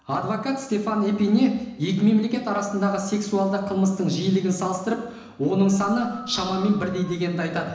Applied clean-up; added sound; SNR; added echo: none; Dog; 19 dB; reverberation time 1.0 s.